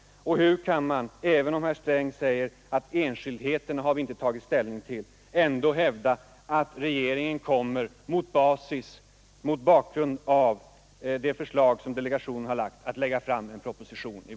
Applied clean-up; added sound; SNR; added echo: none; none; none; none.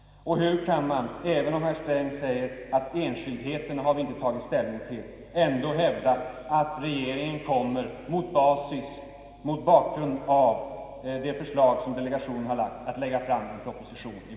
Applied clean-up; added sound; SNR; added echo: none; none; none; reverberation time 2.6 s.